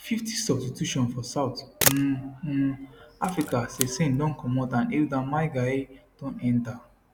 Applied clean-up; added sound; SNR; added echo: none; Camera; 5 dB; none.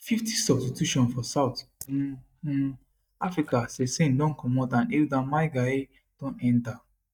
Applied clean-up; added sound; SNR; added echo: neural mask model DeepFilterNet 3.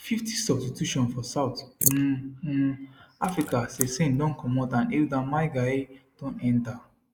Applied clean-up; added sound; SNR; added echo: neural mask model Resemble Enhance denoiser.